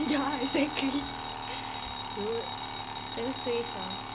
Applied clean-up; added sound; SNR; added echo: none; Alarm; 1 dB; none.